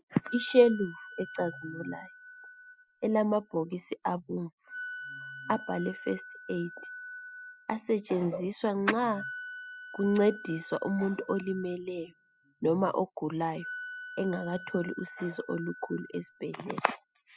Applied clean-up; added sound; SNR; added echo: classical method spectral subtraction.